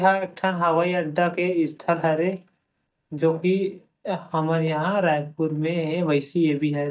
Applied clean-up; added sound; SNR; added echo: neural mask model DeepFilterNet 3.